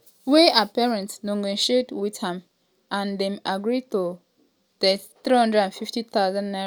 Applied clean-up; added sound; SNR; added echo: none; none; none; none.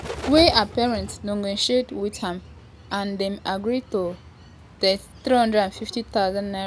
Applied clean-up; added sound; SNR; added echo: none; Bird; 15 dB; none.